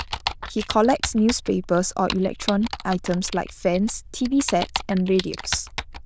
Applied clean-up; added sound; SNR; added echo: neural diffusion model UNIVERSE++.